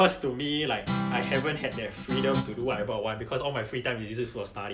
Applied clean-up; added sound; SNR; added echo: none; Guitar; 4 dB; none.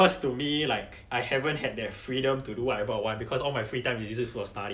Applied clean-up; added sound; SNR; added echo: none; none; none; none.